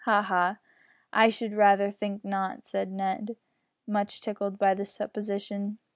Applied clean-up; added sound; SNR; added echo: none; none; none; none.